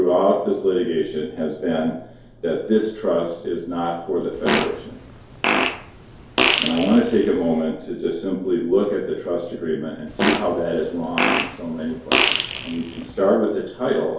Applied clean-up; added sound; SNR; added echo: none; Fart; 1 dB; reverberation time 2.4 s.